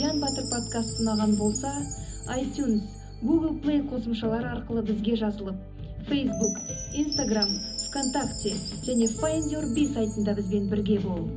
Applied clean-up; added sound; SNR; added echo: none; Chime; 10 dB; reverberation time 0.4 s.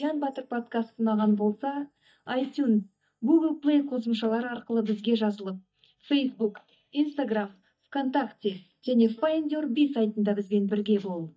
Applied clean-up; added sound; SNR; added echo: neural mask model DeepFilterNet 3.